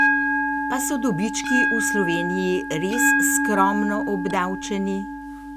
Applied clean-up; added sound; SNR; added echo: none; Bell; -1 dB; none.